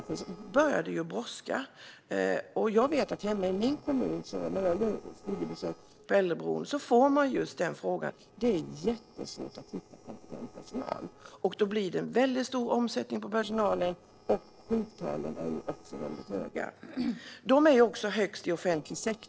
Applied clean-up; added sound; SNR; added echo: neural separator model SepFormer DNS4.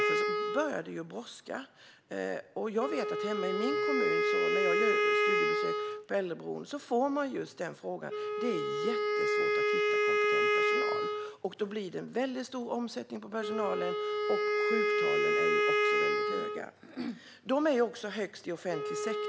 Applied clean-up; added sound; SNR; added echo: none; Wind instrument, woodwind instrument; -4 dB; none.